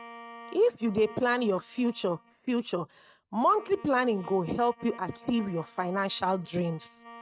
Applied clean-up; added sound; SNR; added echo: neural mask model RNNoise.